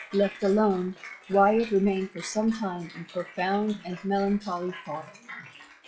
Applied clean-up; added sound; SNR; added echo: classical method log-MMSE.